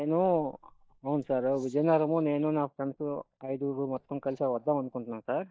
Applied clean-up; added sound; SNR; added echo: neural mask model DeepFilterNet 3.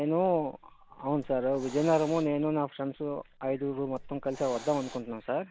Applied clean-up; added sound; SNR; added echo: none; Hiss; 19 dB; none.